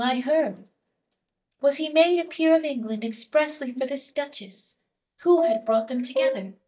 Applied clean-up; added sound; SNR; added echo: neural mask model DeepFilterNet 3.